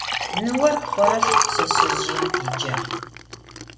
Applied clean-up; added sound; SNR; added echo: none; Liquid; -2 dB; reverberation time 1.6 s.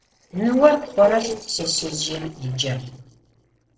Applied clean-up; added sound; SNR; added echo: neural separator model SepFormer DNS4.